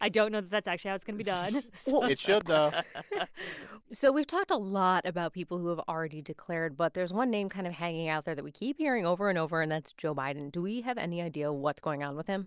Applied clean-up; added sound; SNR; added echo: none; none; none; none.